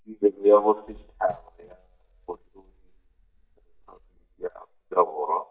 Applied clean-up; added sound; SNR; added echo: neural mask model DeepFilterNet 3.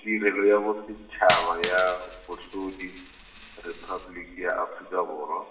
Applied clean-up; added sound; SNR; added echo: none; Coin (dropping); 10 dB; reverberation time 0.8 s.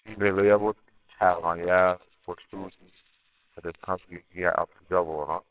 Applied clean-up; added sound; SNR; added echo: neural separator model SepFormer WHAMR!.